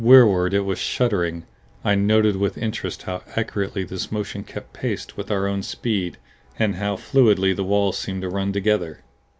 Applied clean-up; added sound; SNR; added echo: none; none; none; none.